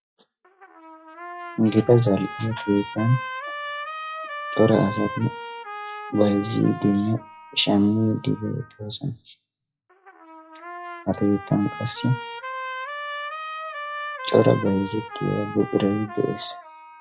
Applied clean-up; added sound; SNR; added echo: classical method WPE with log-MMSE.